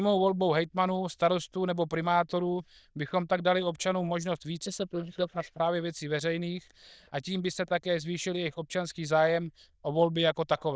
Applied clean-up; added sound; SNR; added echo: neural diffusion model UNIVERSE++.